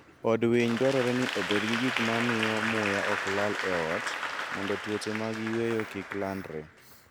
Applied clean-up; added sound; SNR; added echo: none; Applause / Crowd; 4 dB; none.